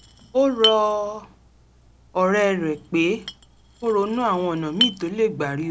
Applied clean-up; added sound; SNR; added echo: none; Chink, clink; 8 dB; none.